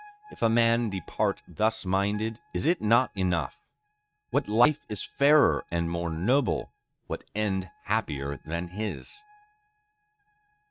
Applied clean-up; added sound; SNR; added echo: neural mask model RNNoise.